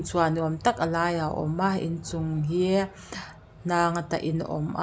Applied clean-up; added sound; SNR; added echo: none; none; none; none.